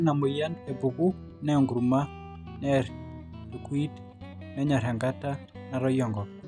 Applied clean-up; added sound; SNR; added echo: none; Guitar; 14 dB; none.